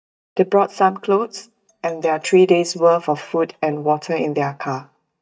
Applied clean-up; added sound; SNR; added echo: neural mask model DeepFilterNet 3.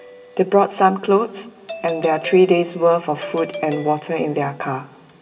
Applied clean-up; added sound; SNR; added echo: none; Doorbell; 15 dB; reverberation time 1.6 s.